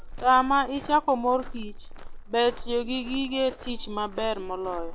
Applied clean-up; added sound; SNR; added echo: none; Walk, footsteps; 11 dB; none.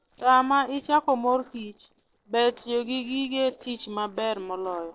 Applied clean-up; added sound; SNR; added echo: neural separator model SepFormer DNS4.